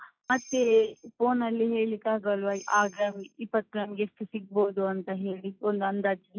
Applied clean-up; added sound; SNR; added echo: classical method log-MMSE.